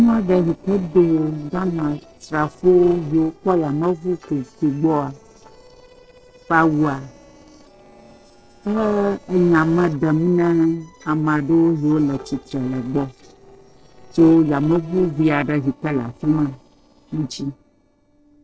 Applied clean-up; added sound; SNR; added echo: neural separator model SepFormer DNS4.